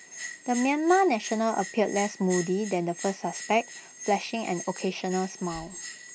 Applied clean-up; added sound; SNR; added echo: none; Bell; 13 dB; none.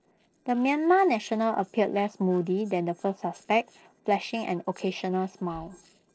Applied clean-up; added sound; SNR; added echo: neural separator model SepFormer DNS4.